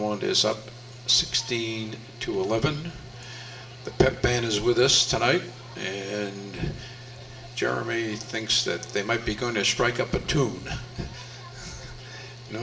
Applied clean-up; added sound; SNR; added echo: none; Mechanical fan; 16 dB; reverberation time 1.4 s.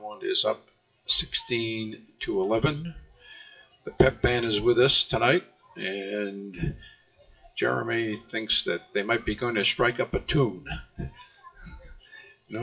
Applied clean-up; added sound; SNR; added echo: classical method WPE with log-MMSE.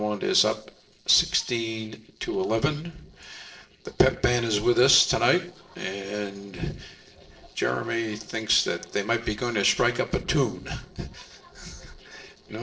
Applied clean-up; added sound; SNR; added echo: neural separator model SepFormer DNS4.